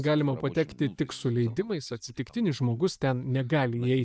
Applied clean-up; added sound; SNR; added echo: neural mask model DeepFilterNet 3.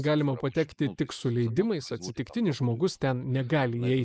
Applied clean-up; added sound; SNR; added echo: neural mask model Resemble Enhance denoiser.